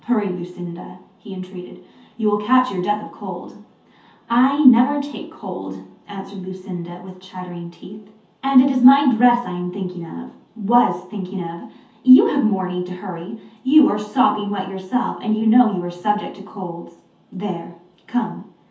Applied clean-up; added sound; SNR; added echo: none; none; none; reverberation time 0.5 s.